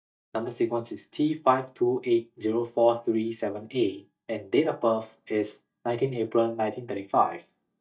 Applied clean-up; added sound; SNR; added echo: neural mask model DeepFilterNet 3.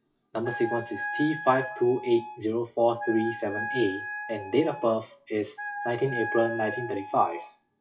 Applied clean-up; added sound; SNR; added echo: classical method WPE with log-MMSE.